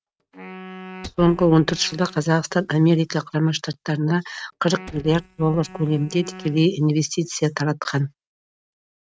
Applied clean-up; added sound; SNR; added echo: neural mask model RNNoise.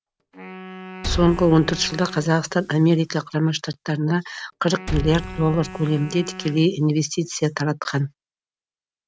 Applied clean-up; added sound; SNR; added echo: none; Liquid + Wind instrument, woodwind instrument; 12 dB; none.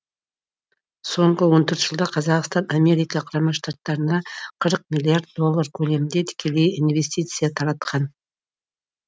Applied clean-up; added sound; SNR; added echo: none; none; none; none.